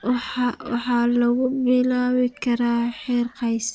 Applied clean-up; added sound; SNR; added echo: neural separator model SepFormer DNS4.